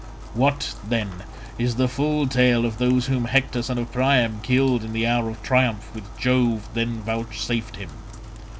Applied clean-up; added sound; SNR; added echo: none; Rain; 19 dB; none.